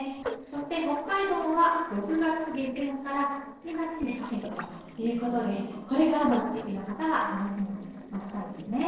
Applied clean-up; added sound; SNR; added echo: neural separator model SepFormer DNS4.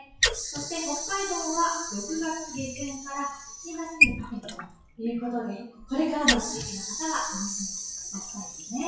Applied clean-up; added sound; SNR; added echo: classical method WPE with log-MMSE.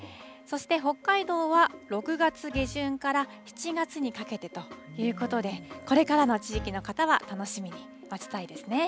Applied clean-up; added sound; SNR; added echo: none; none; none; none.